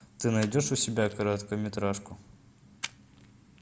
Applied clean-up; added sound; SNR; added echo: none; Splash, splatter; 18 dB; none.